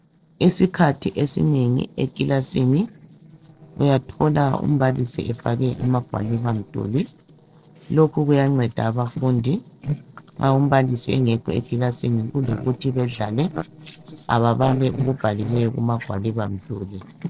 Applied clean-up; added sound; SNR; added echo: neural separator model SepFormer DNS4.